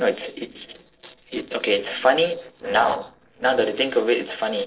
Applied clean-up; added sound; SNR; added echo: neural separator model SepFormer DNS4.